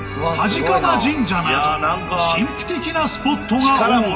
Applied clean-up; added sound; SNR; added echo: none; none; none; reverberation time 2.3 s.